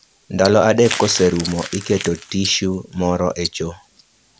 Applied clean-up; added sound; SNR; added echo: none; Crumpling, crinkling + Tick-tock; 13 dB; none.